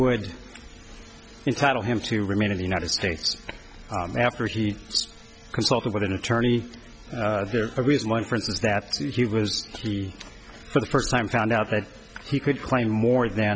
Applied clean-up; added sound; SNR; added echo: none; none; none; none.